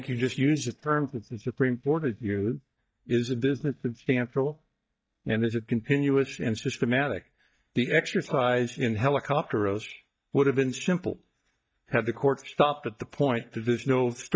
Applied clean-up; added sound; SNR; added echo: neural mask model DeepFilterNet 3.